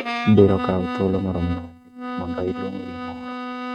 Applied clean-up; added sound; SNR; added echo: neural mask model RNNoise.